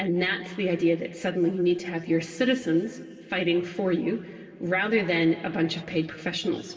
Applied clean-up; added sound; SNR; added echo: none; none; none; reverberation time 2.2 s.